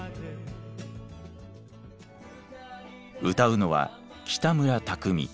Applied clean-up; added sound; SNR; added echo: none; none; none; none.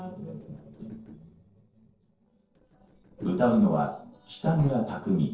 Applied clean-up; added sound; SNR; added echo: neural separator model SepFormer DNS4.